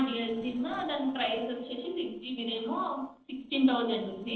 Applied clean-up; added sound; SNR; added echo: neural separator model SepFormer DNS4.